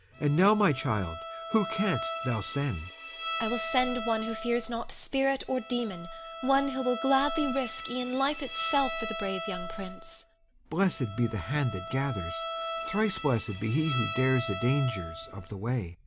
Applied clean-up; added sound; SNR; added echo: none; Bowed string instrument; 8 dB; none.